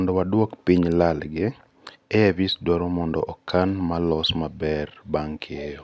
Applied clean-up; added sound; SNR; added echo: none; none; none; none.